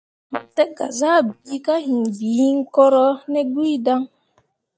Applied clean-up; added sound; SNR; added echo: neural mask model DeepFilterNet 3.